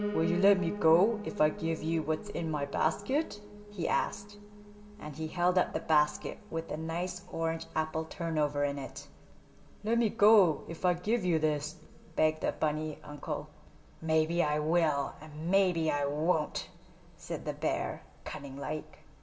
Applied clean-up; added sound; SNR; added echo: none; Piano; 14 dB; reverberation time 1.3 s.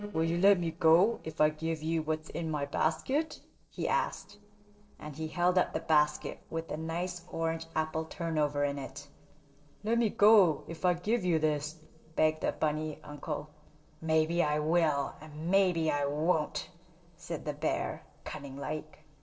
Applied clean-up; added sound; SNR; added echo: neural separator model SepFormer DNS4.